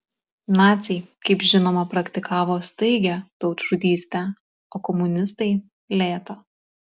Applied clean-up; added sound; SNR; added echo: none; none; none; none.